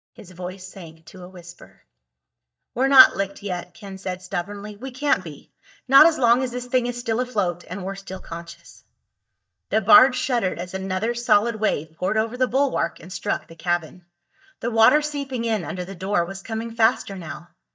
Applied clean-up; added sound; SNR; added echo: neural mask model DeepFilterNet 3.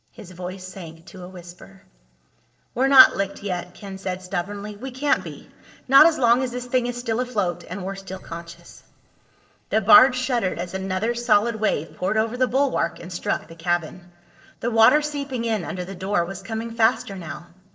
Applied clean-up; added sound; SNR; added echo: neural separator model SepFormer DNS4.